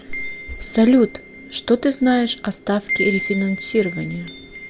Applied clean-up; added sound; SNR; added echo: none; Wind chime; 10 dB; none.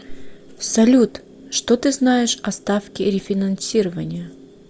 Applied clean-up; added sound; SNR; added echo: none; none; none; none.